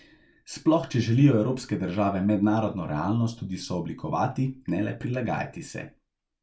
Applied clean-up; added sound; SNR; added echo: none; none; none; none.